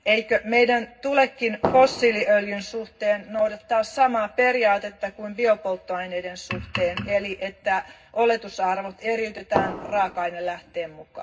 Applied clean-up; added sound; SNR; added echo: none; Fireworks; 5 dB; reverberation time 0.4 s.